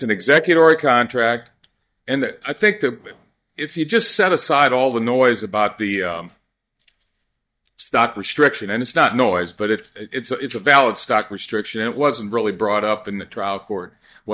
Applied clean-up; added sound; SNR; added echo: neural mask model DeepFilterNet 3.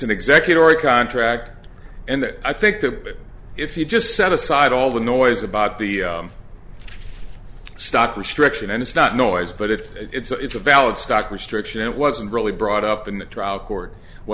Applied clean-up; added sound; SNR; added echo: none; none; none; none.